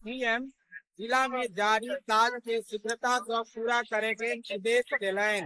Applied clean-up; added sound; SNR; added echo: neural mask model Resemble Enhance denoiser.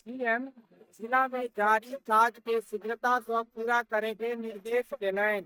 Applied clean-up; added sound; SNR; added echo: neural mask model DeepFilterNet 3.